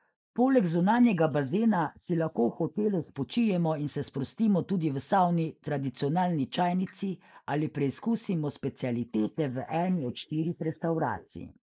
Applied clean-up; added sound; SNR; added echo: neural mask model Resemble Enhance denoiser.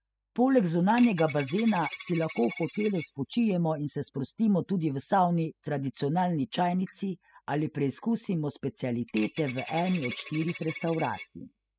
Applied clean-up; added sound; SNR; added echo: classical method spectral subtraction.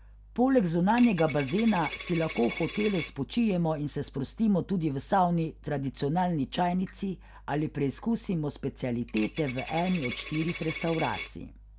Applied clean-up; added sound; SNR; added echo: none; Coin (dropping); 12 dB; none.